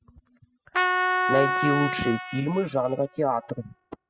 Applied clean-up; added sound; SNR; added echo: classical method spectral subtraction.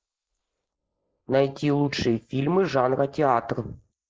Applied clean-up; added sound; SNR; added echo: neural mask model Resemble Enhance denoiser.